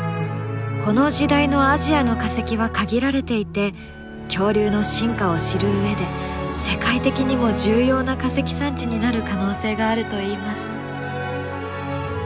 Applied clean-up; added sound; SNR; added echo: none; none; none; none.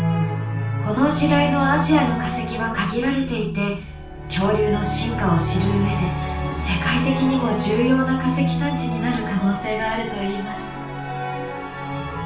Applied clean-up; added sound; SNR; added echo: none; none; none; reverberation time 0.3 s.